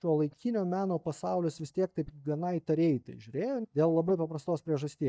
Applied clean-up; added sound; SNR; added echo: neural mask model DeepFilterNet 3.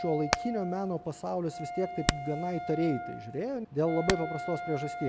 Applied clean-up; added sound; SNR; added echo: none; Wind instrument, woodwind instrument + Hammer; 4 dB; none.